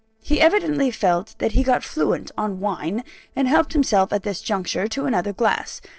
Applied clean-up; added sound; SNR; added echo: neural separator model SepFormer DNS4.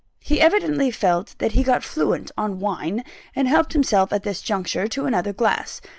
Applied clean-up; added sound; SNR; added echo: neural mask model Resemble Enhance denoiser.